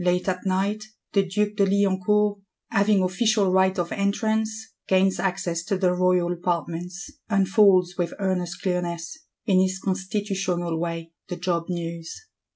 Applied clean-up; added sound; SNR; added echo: none; none; none; none.